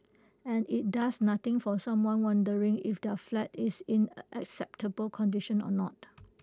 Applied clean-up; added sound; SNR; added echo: none; none; none; none.